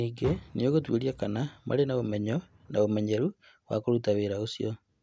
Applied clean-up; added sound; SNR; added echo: none; Car; 19 dB; none.